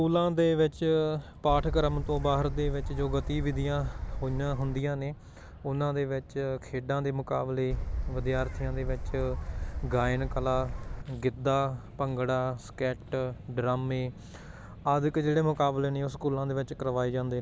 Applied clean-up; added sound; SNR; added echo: none; Gull, seagull / Wind; 4 dB; none.